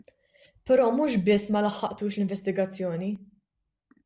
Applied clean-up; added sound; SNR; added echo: none; none; none; none.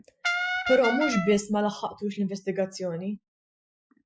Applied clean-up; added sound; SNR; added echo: classical method Wiener filter.